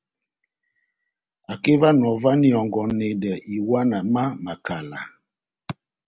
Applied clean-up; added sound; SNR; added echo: none; none; none; none.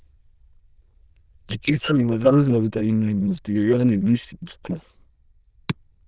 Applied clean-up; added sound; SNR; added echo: neural diffusion model UNIVERSE++.